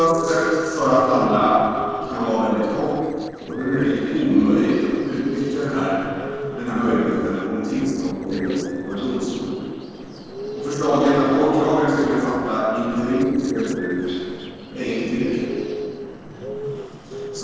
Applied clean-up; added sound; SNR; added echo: neural separator model SepFormer DNS4.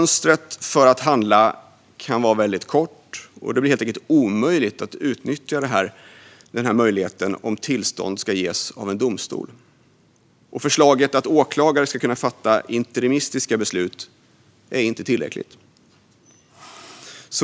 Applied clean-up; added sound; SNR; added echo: none; none; none; none.